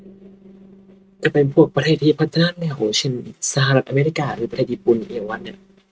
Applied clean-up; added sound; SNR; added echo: neural mask model RNNoise.